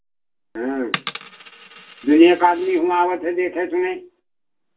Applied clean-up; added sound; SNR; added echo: none; Coin (dropping); 18 dB; reverberation time 0.2 s.